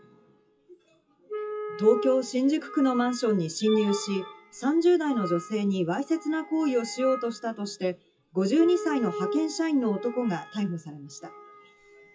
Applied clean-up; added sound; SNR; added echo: classical method WPE with log-MMSE.